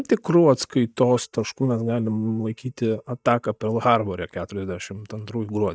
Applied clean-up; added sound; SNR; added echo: neural mask model DeepFilterNet 3.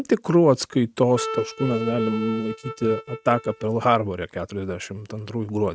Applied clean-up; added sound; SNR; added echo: neural mask model RNNoise.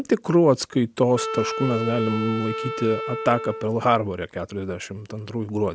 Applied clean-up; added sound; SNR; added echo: none; Wind instrument, woodwind instrument; 8 dB; none.